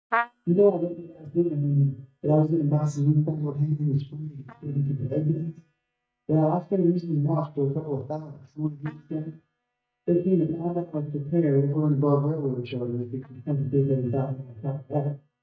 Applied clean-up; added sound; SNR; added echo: neural mask model DeepFilterNet 3.